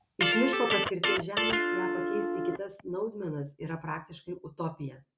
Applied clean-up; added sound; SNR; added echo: none; Electric guitar; -5 dB; none.